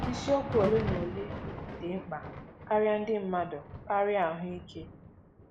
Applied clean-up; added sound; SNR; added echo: none; Thunder; 7 dB; none.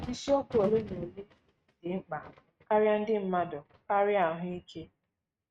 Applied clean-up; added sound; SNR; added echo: neural mask model RNNoise.